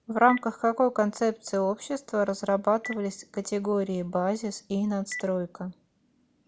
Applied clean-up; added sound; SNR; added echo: none; Telephone; 20 dB; none.